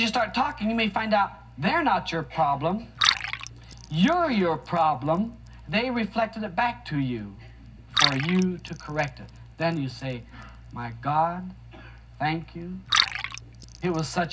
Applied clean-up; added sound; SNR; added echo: none; Liquid; 7 dB; reverberation time 0.4 s.